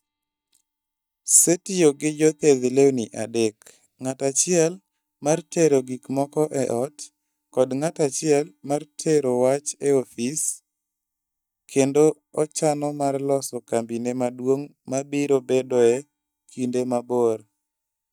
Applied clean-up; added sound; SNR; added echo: neural mask model DeepFilterNet 3.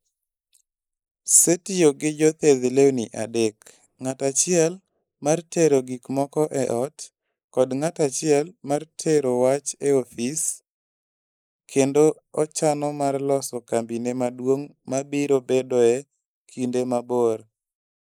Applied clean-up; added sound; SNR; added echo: neural mask model Resemble Enhance denoiser.